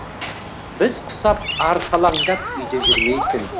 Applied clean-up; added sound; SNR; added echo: none; Bird vocalization, bird call, bird song; 3 dB; none.